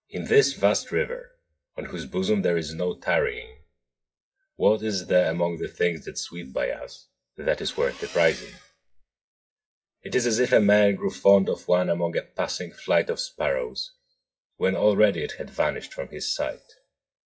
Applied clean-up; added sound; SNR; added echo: classical method WPE with log-MMSE.